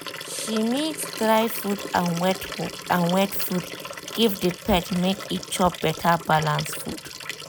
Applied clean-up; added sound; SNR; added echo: none; Liquid; 11 dB; none.